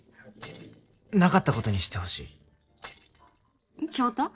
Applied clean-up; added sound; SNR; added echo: neural separator model SepFormer DNS4.